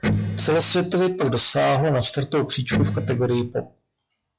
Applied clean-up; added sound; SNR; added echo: classical method log-MMSE.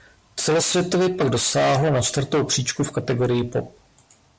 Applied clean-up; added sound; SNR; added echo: none; none; none; none.